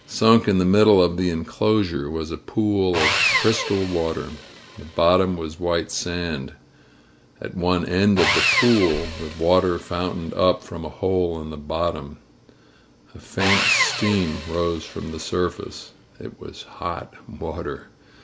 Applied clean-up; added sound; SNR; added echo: none; Sawing; 7 dB; none.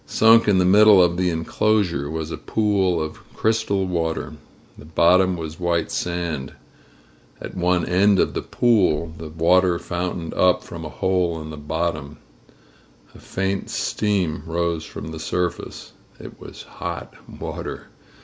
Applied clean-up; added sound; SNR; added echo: none; none; none; none.